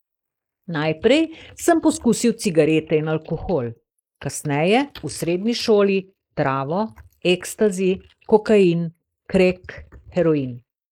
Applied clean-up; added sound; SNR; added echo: neural mask model Resemble Enhance denoiser.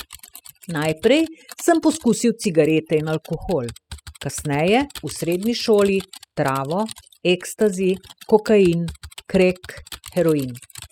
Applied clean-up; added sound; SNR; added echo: classical method spectral subtraction.